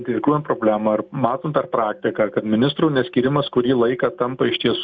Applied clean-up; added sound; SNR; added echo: none; none; none; none.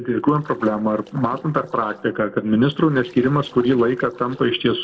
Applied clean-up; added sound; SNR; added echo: neural separator model SepFormer DNS4.